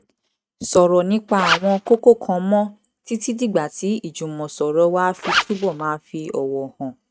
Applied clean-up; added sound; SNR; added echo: neural mask model RNNoise.